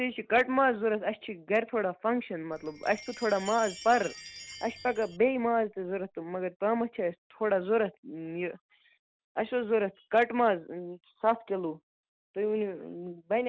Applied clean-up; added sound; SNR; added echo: none; Chime; 17 dB; none.